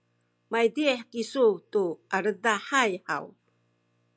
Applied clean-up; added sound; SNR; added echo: none; none; none; none.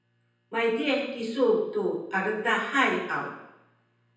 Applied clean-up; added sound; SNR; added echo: none; none; none; reverberation time 0.9 s.